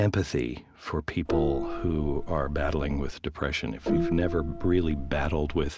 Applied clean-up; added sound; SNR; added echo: none; Gong; 3 dB; none.